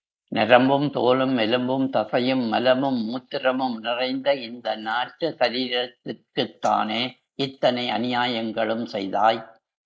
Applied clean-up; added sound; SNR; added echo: neural mask model Resemble Enhance denoiser.